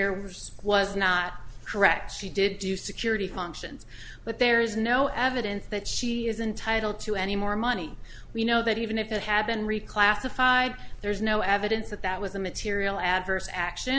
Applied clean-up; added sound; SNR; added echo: none; none; none; none.